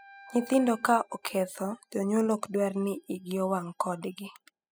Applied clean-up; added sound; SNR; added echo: classical method spectral subtraction.